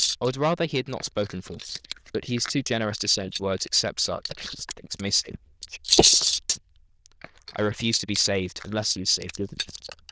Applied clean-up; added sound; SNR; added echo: neural diffusion model UNIVERSE++.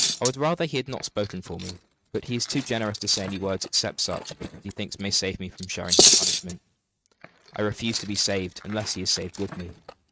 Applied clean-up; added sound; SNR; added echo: neural mask model RNNoise.